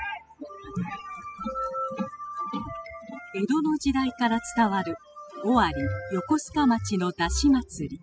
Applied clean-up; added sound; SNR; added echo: classical method spectral subtraction.